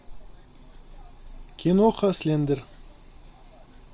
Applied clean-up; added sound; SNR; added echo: none; none; none; none.